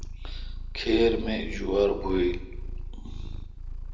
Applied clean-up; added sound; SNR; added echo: none; Purr; 5 dB; reverberation time 0.7 s.